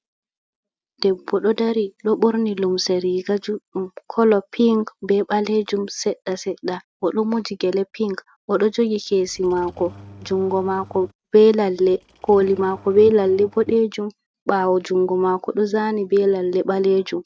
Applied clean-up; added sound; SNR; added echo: neural mask model RNNoise.